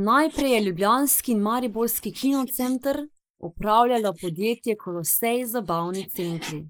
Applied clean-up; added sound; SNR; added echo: neural mask model Resemble Enhance denoiser.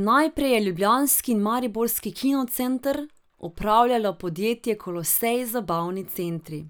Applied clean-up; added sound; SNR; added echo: none; none; none; none.